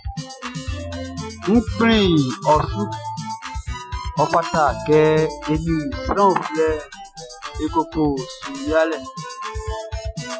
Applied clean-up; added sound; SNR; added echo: classical method Wiener filter.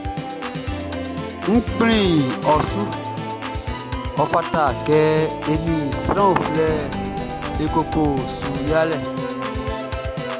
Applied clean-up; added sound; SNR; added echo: none; Organ; 4 dB; none.